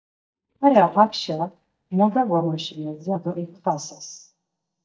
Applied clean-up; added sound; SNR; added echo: neural mask model DeepFilterNet 3.